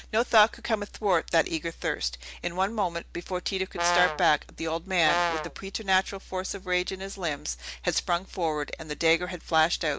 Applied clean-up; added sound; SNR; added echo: none; Brass instrument; 2 dB; none.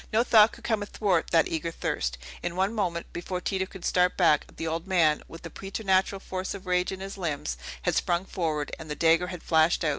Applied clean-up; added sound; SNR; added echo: none; none; none; none.